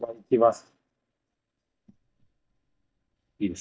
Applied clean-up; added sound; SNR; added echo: neural mask model DeepFilterNet 3.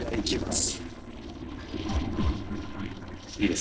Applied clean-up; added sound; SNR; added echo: neural separator model SepFormer DNS4.